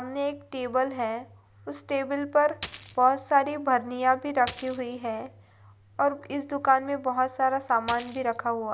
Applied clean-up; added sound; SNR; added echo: none; Coin (dropping); 14 dB; none.